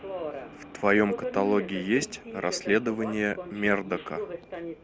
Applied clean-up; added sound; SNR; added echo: none; Subway, metro, underground; 9 dB; none.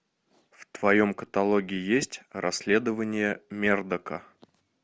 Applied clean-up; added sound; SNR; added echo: none; none; none; none.